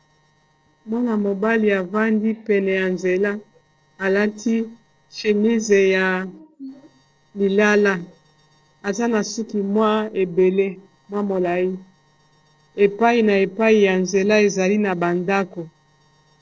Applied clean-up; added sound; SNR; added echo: neural separator model SepFormer DNS4.